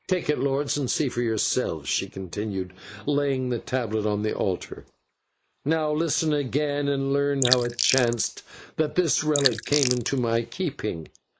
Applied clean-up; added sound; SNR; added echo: neural mask model Resemble Enhance denoiser.